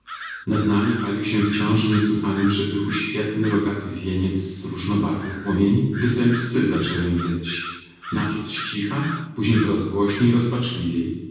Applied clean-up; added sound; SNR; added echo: none; Bird vocalization, bird call, bird song; 15 dB; reverberation time 1.2 s.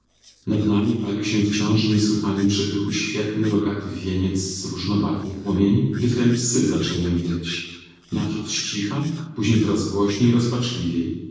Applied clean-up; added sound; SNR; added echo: neural separator model SepFormer DNS4.